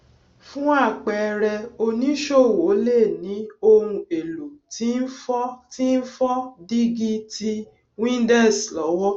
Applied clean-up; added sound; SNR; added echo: none; none; none; none.